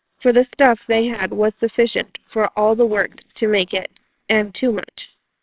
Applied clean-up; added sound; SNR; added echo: neural separator model SepFormer WHAMR!.